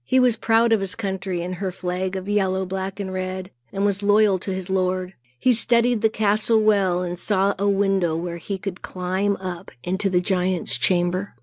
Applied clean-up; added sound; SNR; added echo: none; none; none; none.